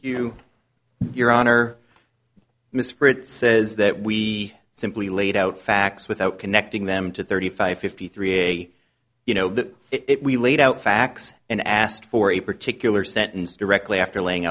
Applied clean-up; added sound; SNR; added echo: none; none; none; none.